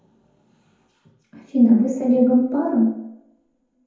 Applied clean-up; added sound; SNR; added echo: none; none; none; reverberation time 0.9 s.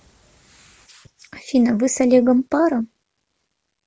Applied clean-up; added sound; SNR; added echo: none; none; none; none.